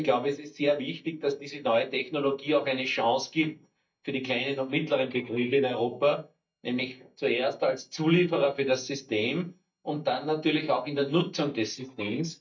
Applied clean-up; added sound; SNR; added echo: neural mask model DeepFilterNet 3.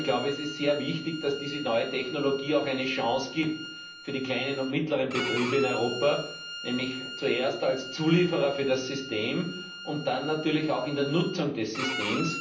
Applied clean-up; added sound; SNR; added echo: none; Bowed string instrument; 10 dB; reverberation time 0.6 s.